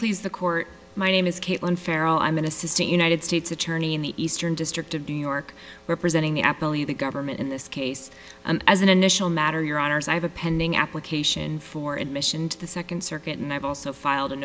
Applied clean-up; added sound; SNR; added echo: none; none; none; none.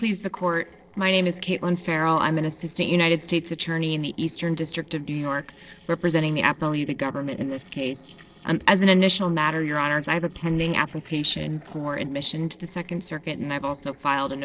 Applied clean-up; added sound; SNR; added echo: neural separator model SepFormer DNS4.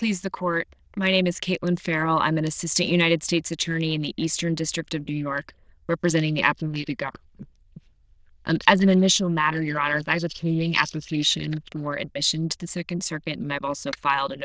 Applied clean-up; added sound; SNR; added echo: neural diffusion model UNIVERSE++.